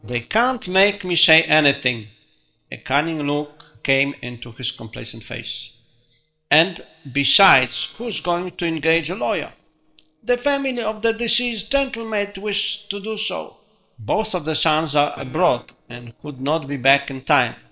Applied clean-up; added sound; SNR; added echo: neural separator model SepFormer DNS4.